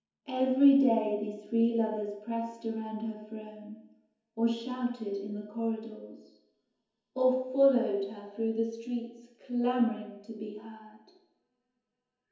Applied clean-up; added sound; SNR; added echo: none; none; none; reverberation time 0.9 s.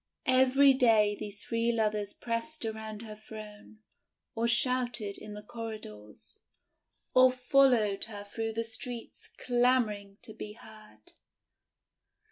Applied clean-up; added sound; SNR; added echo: none; none; none; none.